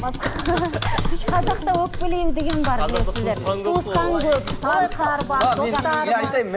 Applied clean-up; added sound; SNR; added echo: none; Typing; 3 dB; none.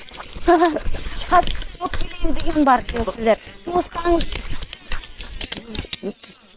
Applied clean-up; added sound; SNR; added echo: neural separator model SepFormer WHAM!.